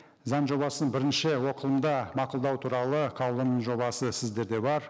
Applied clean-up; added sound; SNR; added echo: none; none; none; none.